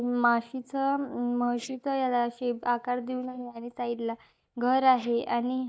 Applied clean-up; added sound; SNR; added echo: neural mask model DeepFilterNet 3.